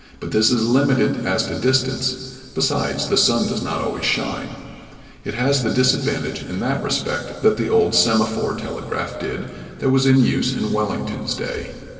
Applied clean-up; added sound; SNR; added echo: none; none; none; reverberation time 2.3 s.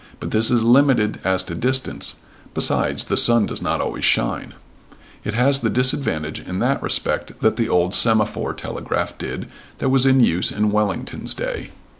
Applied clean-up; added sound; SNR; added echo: none; none; none; none.